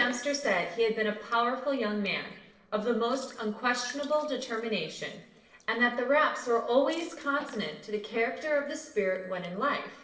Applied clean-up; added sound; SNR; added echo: neural separator model SepFormer DNS4.